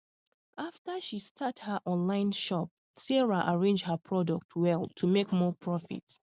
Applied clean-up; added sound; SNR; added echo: none; none; none; none.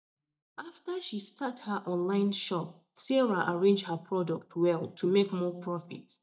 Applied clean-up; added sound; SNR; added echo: neural mask model DeepFilterNet 3.